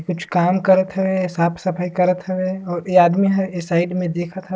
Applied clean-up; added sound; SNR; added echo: none; none; none; none.